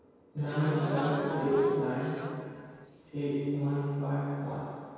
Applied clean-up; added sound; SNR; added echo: none; Crowd / Gasp; 6 dB; reverberation time 2.2 s.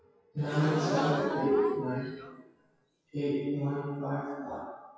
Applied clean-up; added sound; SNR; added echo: classical method WPE with log-MMSE.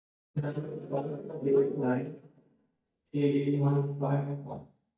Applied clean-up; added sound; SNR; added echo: neural mask model DeepFilterNet 3.